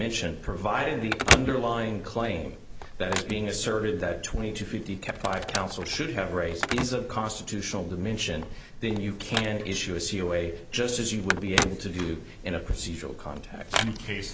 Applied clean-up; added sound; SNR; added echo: none; Telephone; 4 dB; none.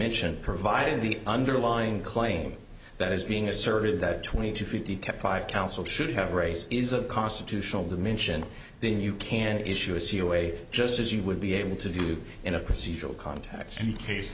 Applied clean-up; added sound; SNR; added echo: none; none; none; none.